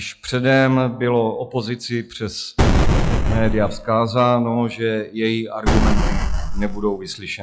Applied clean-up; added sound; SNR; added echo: classical method log-MMSE.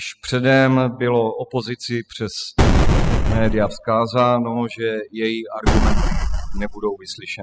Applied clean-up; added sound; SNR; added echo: classical method spectral subtraction.